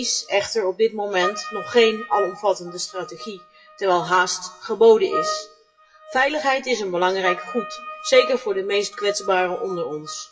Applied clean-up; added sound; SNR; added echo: classical method WPE with log-MMSE.